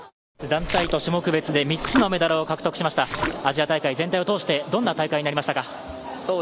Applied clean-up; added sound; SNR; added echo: none; Splash, splatter; 7 dB; none.